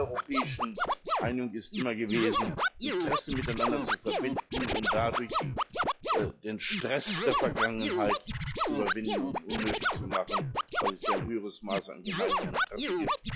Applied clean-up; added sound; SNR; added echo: classical method log-MMSE.